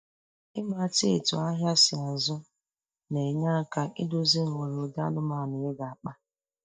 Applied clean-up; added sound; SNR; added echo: neural mask model DeepFilterNet 3.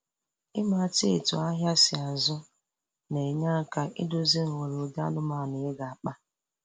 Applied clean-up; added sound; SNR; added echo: none; none; none; none.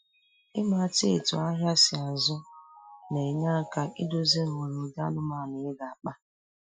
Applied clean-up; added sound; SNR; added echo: classical method Wiener filter.